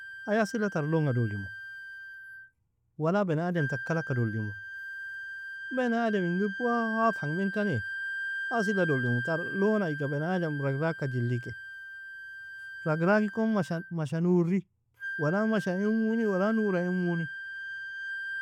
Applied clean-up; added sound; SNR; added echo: none; Wind instrument, woodwind instrument; 9 dB; none.